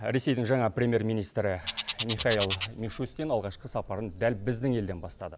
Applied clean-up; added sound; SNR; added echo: none; Bird; 7 dB; none.